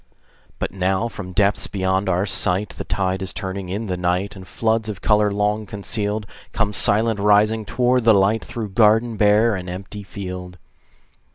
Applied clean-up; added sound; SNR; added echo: none; none; none; none.